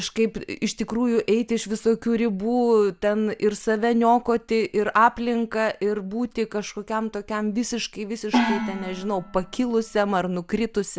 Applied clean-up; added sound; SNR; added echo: none; Gong; 5 dB; none.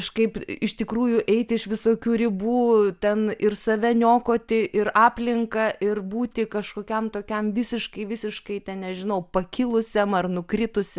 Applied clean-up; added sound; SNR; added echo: none; none; none; none.